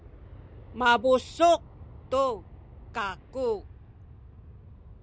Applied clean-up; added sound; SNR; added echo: none; Aircraft; 18 dB; none.